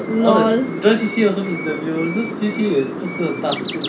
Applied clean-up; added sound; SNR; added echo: none; Bird; 14 dB; none.